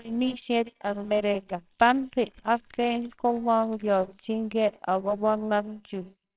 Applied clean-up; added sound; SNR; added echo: neural separator model SepFormer WHAMR!.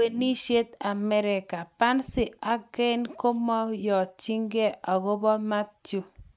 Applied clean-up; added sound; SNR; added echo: none; none; none; none.